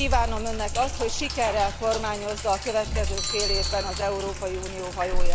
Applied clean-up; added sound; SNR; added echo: none; Sink (filling or washing); -1 dB; none.